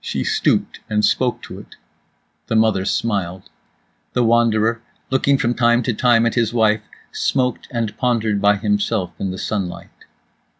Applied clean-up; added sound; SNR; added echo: none; none; none; none.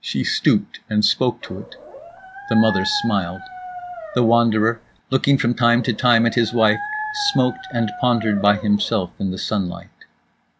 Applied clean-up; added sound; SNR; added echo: none; Dog; 12 dB; none.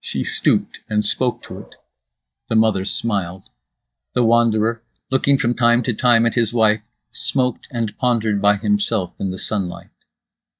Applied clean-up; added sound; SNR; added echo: neural mask model DeepFilterNet 3.